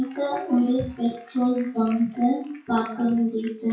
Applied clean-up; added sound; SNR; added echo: classical method WPE with log-MMSE.